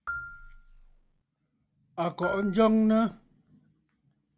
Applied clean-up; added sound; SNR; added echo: none; Marimba, xylophone; 14 dB; none.